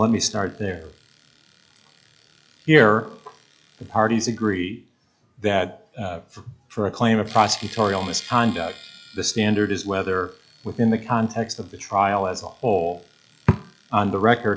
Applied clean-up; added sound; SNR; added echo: classical method log-MMSE.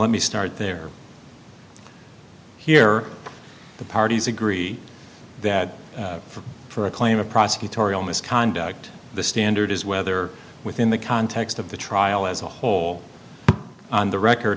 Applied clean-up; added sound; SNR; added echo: none; none; none; none.